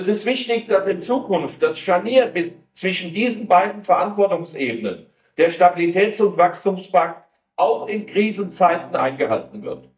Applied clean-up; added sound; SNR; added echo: neural mask model DeepFilterNet 3.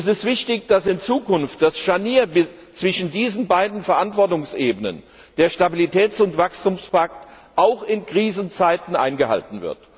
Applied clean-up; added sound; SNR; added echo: none; none; none; none.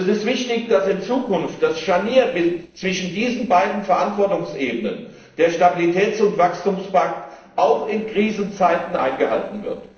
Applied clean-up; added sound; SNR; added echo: neural separator model SepFormer DNS4.